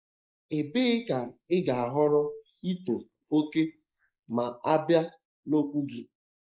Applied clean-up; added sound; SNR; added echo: neural mask model Resemble Enhance denoiser.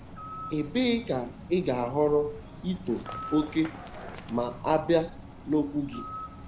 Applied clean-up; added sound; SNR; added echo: none; Run + Bird; 12 dB; none.